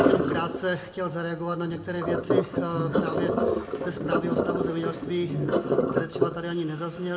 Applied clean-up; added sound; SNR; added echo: none; Sink (filling or washing); -3 dB; reverberation time 0.9 s.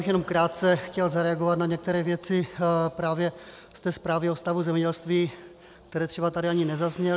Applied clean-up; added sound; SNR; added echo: none; none; none; none.